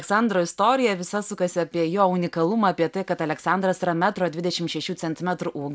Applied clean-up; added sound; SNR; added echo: none; none; none; none.